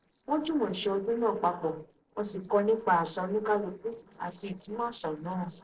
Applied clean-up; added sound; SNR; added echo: neural separator model SepFormer DNS4.